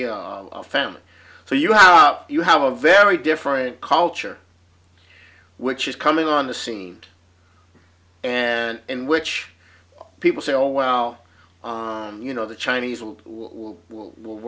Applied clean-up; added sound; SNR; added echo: none; none; none; none.